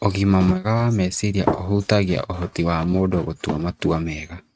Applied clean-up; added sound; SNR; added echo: neural mask model RNNoise.